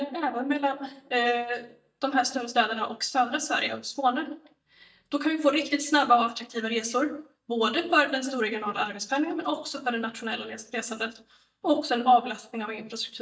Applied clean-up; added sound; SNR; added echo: neural mask model DeepFilterNet 3.